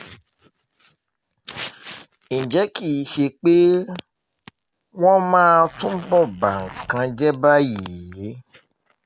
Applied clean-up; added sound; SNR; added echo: none; Zipper (clothing); 18 dB; none.